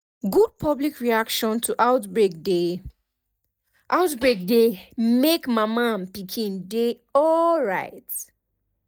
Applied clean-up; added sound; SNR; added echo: neural mask model DeepFilterNet 3.